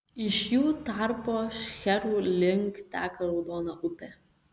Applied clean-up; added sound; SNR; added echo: none; none; none; none.